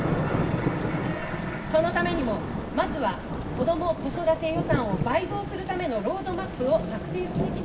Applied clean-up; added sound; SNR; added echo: none; Thunder / Rain; 1 dB; reverberation time 0.4 s.